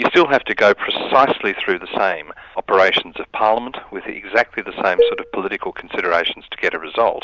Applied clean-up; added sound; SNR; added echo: none; Dishes, pots, and pans; 2 dB; none.